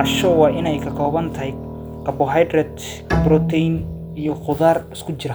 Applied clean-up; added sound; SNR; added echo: none; Bowed string instrument + Piano; 5 dB; none.